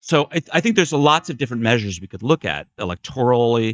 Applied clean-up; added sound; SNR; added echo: neural mask model DeepFilterNet 3.